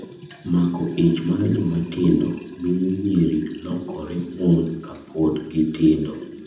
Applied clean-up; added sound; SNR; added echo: none; Liquid; 16 dB; reverberation time 0.8 s.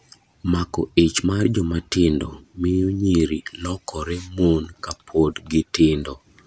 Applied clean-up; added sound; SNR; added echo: none; none; none; none.